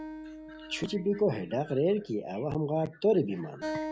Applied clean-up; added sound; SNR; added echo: none; Acoustic guitar; 12 dB; none.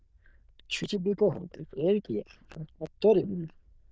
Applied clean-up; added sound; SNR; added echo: neural diffusion model UNIVERSE++.